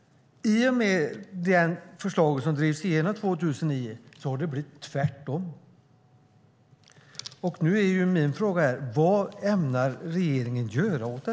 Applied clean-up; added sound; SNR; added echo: none; none; none; none.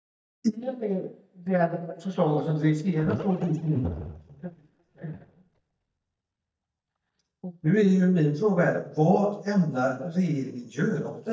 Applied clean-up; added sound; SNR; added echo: neural mask model DeepFilterNet 3.